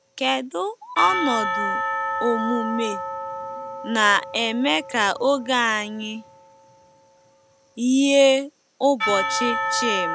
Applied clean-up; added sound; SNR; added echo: none; Church bell / Percussion; 6 dB; none.